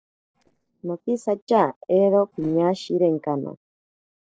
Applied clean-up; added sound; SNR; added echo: neural separator model SepFormer DNS4.